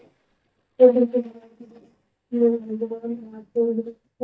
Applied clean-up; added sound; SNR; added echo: neural mask model DeepFilterNet 3.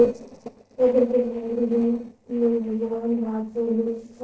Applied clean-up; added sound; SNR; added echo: neural separator model SepFormer DNS4.